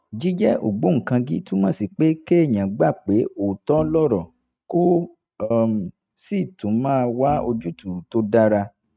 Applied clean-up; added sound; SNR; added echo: neural mask model RNNoise.